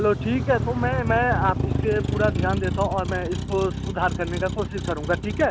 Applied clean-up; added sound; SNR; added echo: none; Motor vehicle (road); 2 dB; none.